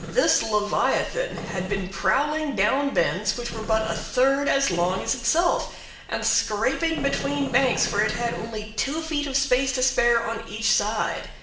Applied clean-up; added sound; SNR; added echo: none; Tools; 15 dB; reverberation time 0.8 s.